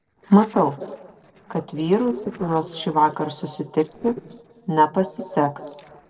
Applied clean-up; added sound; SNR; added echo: neural separator model SepFormer DNS4.